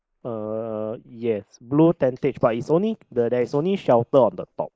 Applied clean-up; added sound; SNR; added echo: neural mask model Resemble Enhance denoiser.